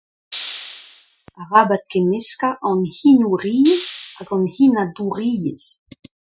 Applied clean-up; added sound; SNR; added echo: classical method Wiener filter.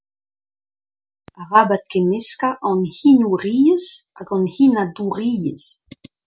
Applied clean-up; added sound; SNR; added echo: none; none; none; none.